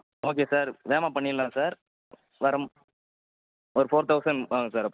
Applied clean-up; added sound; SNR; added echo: none; none; none; none.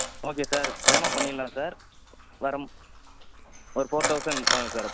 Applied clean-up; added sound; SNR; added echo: none; Coin (dropping); -3 dB; none.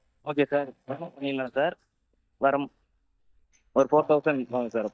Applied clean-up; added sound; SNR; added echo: neural mask model DeepFilterNet 3.